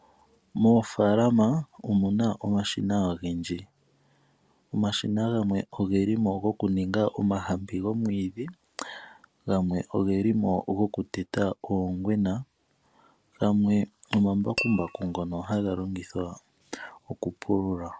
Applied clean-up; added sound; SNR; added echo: none; Tap / Glass; 10 dB; none.